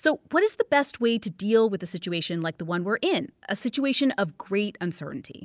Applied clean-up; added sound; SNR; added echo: none; none; none; none.